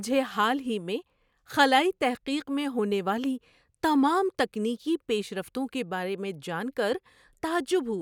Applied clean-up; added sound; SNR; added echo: none; none; none; none.